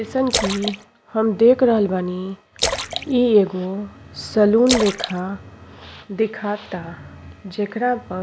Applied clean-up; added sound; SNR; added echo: none; Splash, splatter; 9 dB; none.